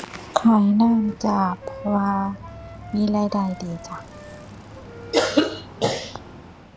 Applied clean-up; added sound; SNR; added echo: none; Bicycle + Wind instrument, woodwind instrument; 16 dB; none.